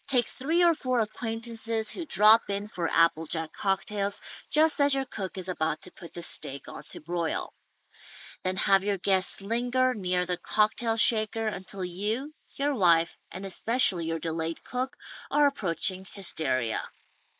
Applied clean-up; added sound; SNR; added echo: neural mask model Resemble Enhance denoiser.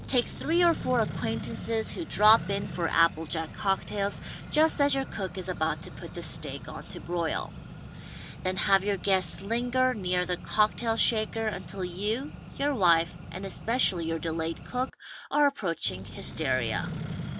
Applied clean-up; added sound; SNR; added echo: none; Accelerating, revving, vroom; 11 dB; none.